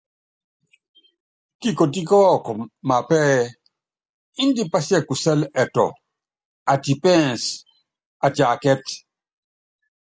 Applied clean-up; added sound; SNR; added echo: none; none; none; none.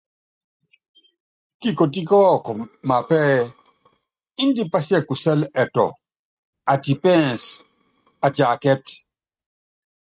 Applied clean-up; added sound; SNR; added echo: neural mask model RNNoise.